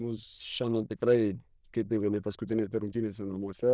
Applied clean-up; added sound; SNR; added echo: neural diffusion model UNIVERSE++.